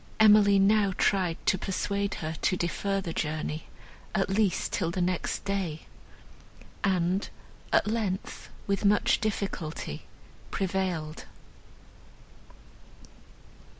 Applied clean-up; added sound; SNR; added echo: none; none; none; none.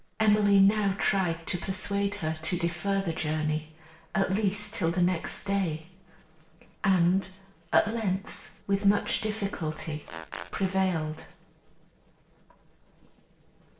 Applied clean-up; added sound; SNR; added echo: neural separator model SepFormer DNS4.